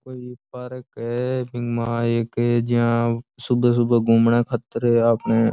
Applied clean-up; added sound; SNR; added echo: none; none; none; none.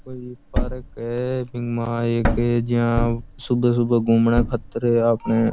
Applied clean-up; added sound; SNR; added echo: none; Thump, thud; 7 dB; none.